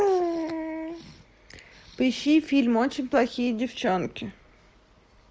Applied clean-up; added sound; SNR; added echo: none; none; none; none.